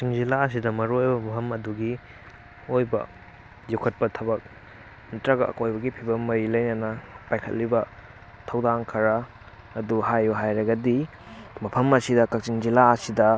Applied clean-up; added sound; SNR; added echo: none; none; none; none.